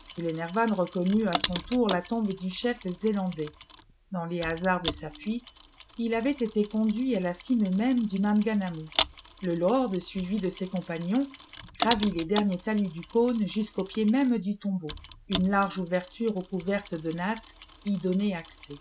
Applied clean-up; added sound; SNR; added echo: none; Mechanisms; 8 dB; none.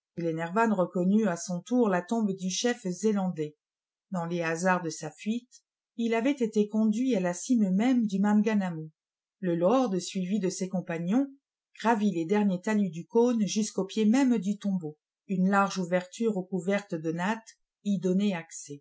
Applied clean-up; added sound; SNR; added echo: none; none; none; none.